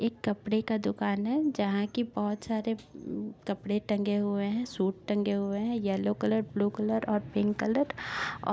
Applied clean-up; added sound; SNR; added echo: none; none; none; none.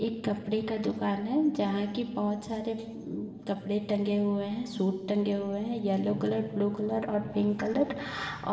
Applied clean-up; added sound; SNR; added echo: none; Brass instrument; 15 dB; reverberation time 1.1 s.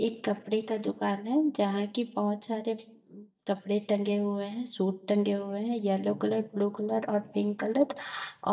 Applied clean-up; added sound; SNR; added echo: neural mask model DeepFilterNet 3.